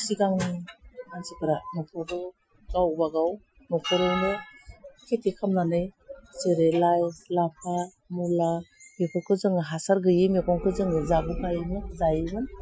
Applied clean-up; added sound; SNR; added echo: classical method Wiener filter.